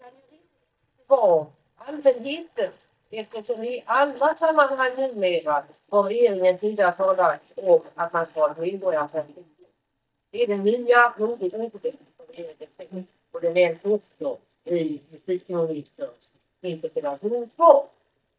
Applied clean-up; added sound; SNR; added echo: neural mask model DeepFilterNet 3.